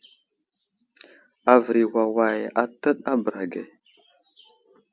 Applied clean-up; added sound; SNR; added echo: none; none; none; none.